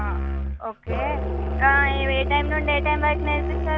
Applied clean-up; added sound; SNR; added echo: none; Musical instrument; 0 dB; none.